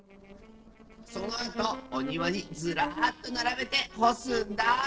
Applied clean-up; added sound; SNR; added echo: neural separator model SepFormer DNS4.